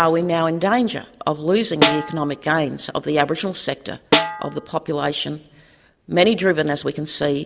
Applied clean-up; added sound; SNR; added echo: none; Snare drum; 3 dB; none.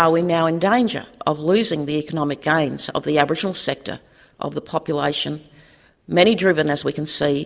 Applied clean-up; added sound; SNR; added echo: none; none; none; none.